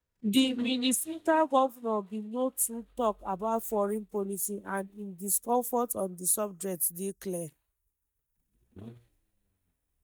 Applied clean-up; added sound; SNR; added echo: neural mask model DeepFilterNet 3.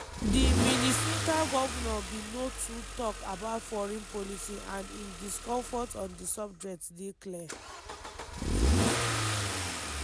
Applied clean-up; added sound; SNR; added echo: none; Engine starting / Accelerating, revving, vroom / Car; -2 dB; none.